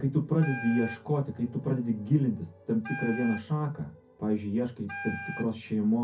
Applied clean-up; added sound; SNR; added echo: none; Wind instrument, woodwind instrument; 12 dB; reverberation time 0.3 s.